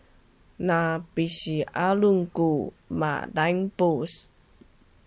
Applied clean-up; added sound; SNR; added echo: none; none; none; none.